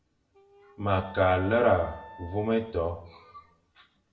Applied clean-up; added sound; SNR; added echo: none; Wind instrument, woodwind instrument; 20 dB; reverberation time 0.6 s.